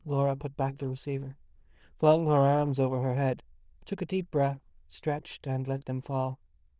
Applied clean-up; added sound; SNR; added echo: neural diffusion model UNIVERSE++.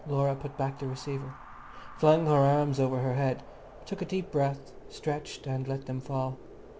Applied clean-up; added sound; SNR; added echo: none; Wind; 20 dB; none.